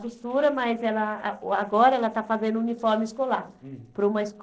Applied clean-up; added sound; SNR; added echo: neural separator model SepFormer DNS4.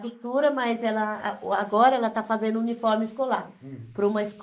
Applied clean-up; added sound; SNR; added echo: neural mask model Resemble Enhance denoiser.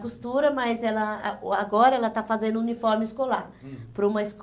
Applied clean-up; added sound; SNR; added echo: none; none; none; none.